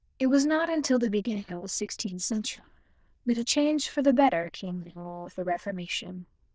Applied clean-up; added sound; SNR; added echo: neural diffusion model UNIVERSE++.